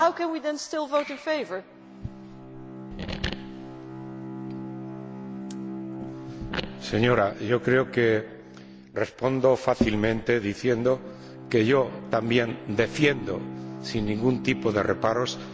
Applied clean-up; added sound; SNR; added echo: none; Bowed string instrument; 12 dB; none.